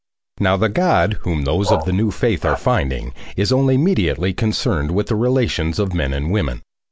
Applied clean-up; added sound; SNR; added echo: none; Bark; 7 dB; none.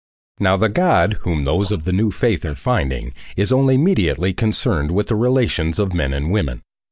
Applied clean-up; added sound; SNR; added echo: neural mask model DeepFilterNet 3.